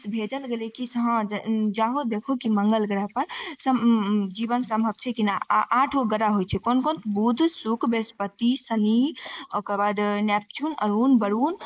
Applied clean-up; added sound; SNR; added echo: neural mask model Resemble Enhance denoiser.